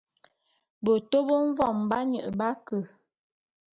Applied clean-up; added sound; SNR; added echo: none; none; none; none.